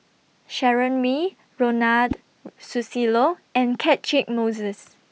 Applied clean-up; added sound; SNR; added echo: none; Whoosh, swoosh, swish; 17 dB; none.